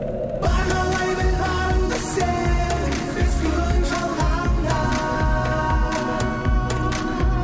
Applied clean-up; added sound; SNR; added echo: none; Engine; 10 dB; none.